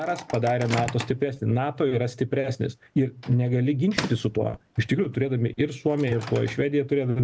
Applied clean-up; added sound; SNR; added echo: none; Microwave oven; 15 dB; none.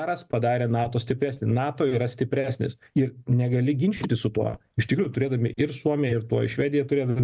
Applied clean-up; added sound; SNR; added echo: none; none; none; none.